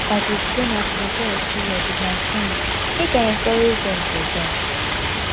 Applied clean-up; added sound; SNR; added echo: none; Stream; -3 dB; none.